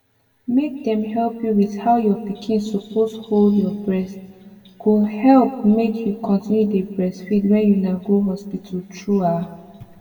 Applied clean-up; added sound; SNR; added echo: none; none; none; reverberation time 1.3 s.